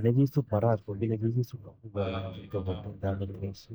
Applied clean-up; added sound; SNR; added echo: neural mask model DeepFilterNet 3.